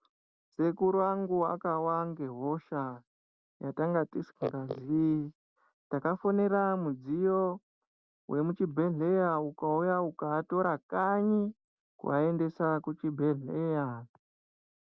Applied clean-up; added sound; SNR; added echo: none; none; none; none.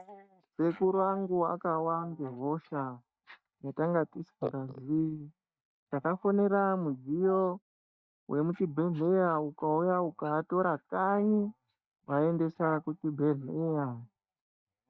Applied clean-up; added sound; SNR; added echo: neural mask model DeepFilterNet 3.